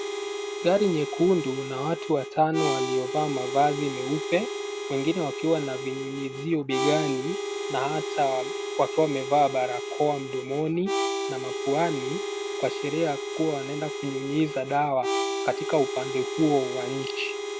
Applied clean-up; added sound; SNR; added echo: none; Harmonica; 4 dB; none.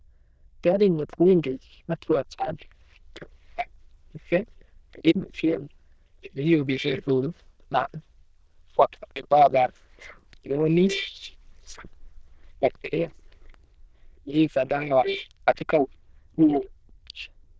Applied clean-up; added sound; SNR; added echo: neural diffusion model UNIVERSE++.